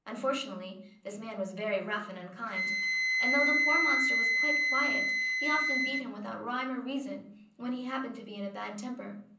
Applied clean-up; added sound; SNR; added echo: none; Wind instrument, woodwind instrument; -3 dB; reverberation time 0.6 s.